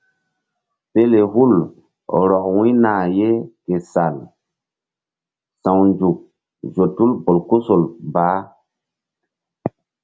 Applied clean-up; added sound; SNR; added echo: none; none; none; none.